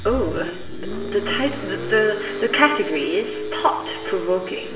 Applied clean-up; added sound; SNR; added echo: none; Car; 7 dB; reverberation time 1.1 s.